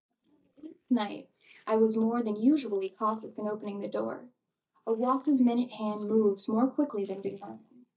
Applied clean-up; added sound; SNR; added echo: neural mask model DeepFilterNet 3.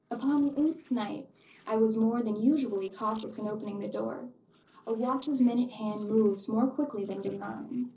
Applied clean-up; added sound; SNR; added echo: neural separator model SepFormer DNS4.